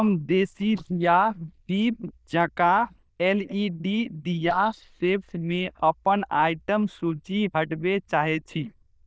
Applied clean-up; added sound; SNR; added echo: neural diffusion model UNIVERSE++.